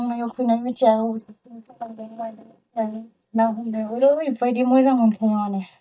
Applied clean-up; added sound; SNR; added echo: neural mask model DeepFilterNet 3.